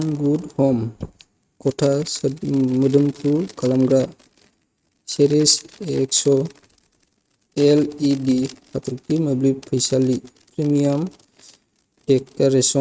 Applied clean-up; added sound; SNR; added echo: neural mask model RNNoise.